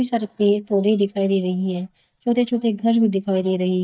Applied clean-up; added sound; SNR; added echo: neural mask model DeepFilterNet 3.